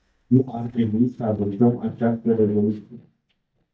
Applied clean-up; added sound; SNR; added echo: neural mask model DeepFilterNet 3.